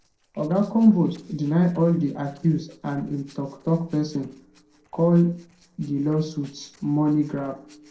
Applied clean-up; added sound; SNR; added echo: neural separator model SepFormer DNS4.